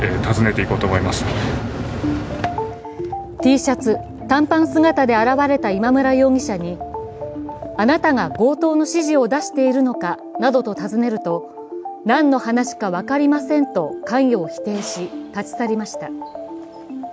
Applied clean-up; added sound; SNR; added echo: none; none; none; none.